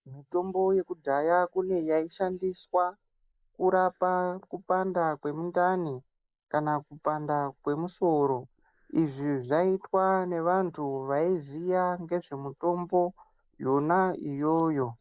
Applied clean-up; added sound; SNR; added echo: neural mask model Resemble Enhance denoiser.